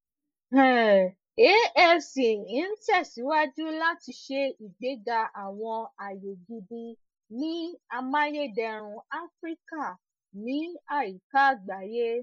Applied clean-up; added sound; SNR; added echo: neural mask model Resemble Enhance denoiser.